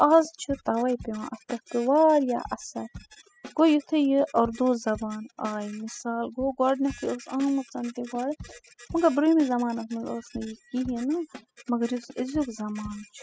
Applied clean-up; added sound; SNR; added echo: classical method spectral subtraction.